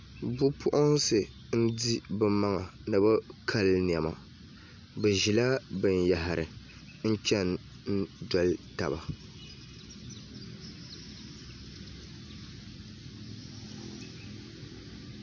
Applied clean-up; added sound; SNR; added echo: none; none; none; none.